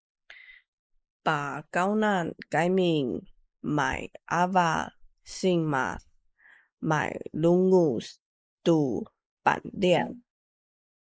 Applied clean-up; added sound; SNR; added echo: neural mask model Resemble Enhance denoiser.